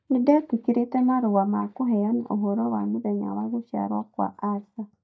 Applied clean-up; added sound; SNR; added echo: neural mask model DeepFilterNet 3.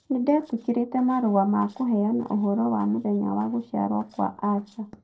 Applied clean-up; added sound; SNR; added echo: neural separator model SepFormer DNS4.